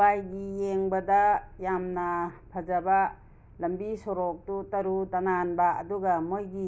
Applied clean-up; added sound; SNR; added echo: none; none; none; none.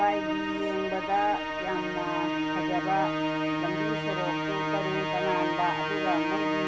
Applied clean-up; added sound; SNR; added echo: none; Musical instrument; -2 dB; none.